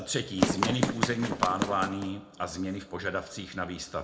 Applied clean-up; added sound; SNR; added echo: none; Run; -2 dB; reverberation time 0.4 s.